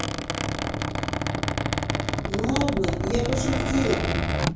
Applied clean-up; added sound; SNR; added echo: none; Squeak; -4 dB; reverberation time 0.6 s.